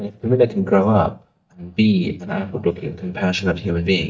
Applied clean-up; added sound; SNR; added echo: neural mask model DeepFilterNet 3.